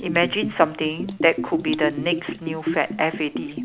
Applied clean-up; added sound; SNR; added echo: none; Bathtub (filling or washing) / Gurgling; 5 dB; none.